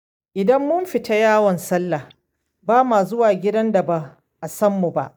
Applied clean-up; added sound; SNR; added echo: neural mask model DeepFilterNet 3.